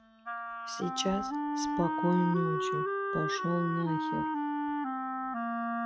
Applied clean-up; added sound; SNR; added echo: classical method log-MMSE.